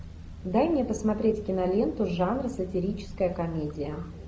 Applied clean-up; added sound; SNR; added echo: none; none; none; none.